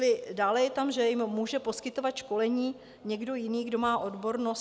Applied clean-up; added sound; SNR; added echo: none; none; none; none.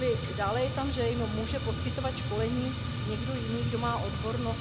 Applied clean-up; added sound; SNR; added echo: none; Fire; -1 dB; none.